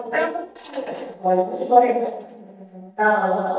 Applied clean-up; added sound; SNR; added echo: neural mask model DeepFilterNet 3.